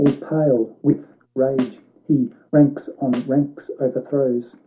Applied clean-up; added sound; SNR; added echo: none; Snare drum; 15 dB; none.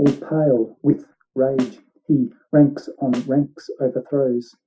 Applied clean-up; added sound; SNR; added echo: classical method spectral subtraction.